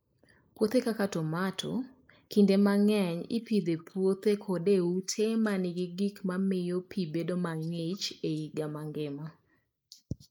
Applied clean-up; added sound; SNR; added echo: neural mask model Resemble Enhance denoiser.